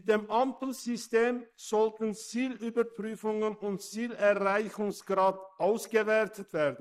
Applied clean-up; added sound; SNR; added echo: neural mask model Resemble Enhance denoiser.